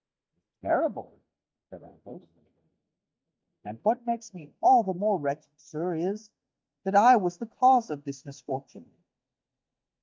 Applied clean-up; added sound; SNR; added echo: neural mask model DeepFilterNet 3.